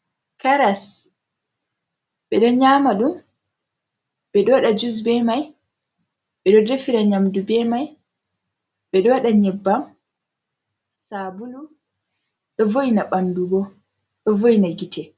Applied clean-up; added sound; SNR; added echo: none; none; none; none.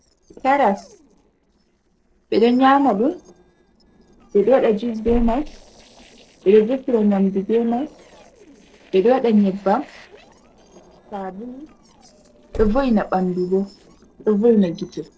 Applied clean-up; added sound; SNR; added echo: neural separator model SepFormer DNS4.